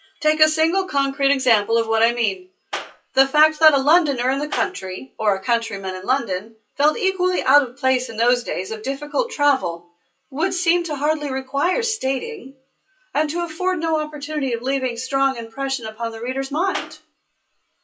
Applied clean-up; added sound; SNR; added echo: classical method WPE with log-MMSE.